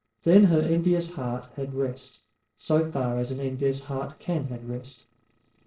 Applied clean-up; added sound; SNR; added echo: neural separator model SepFormer DNS4.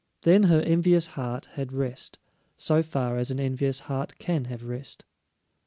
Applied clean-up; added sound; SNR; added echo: none; none; none; none.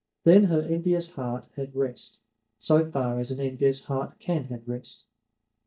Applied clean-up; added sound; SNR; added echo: neural mask model DeepFilterNet 3.